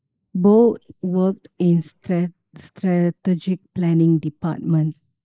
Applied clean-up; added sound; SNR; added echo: neural mask model Resemble Enhance denoiser.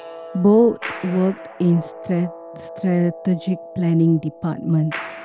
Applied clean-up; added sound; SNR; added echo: none; Clapping + Guitar; 15 dB; none.